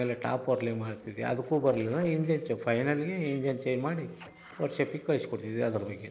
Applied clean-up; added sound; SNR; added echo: neural separator model SepFormer DNS4.